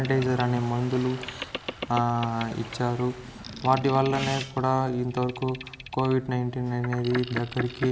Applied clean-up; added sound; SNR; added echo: none; Boat, Water vehicle + Gong; 11 dB; none.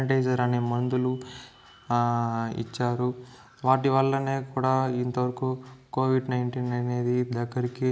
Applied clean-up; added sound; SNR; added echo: none; none; none; none.